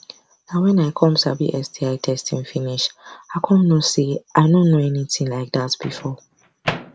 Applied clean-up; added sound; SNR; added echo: none; Microwave oven; 18 dB; none.